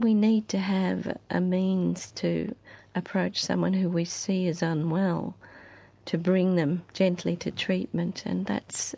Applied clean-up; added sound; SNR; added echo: none; none; none; none.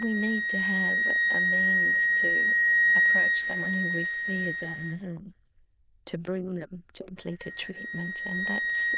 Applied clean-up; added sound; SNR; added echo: neural diffusion model UNIVERSE++.